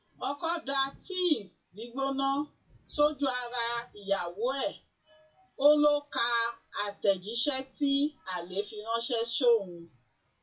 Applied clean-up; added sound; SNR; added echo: classical method WPE with log-MMSE.